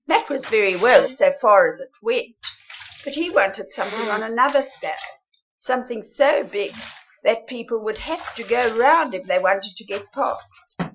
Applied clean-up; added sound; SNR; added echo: classical method Wiener filter.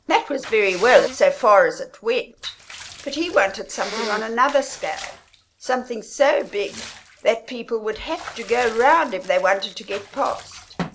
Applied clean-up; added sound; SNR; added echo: none; Sneeze + Bathtub (filling or washing) / Water / Liquid; 16 dB; none.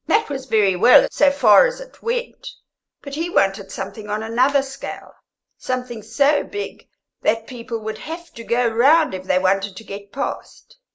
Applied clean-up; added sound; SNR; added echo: none; none; none; none.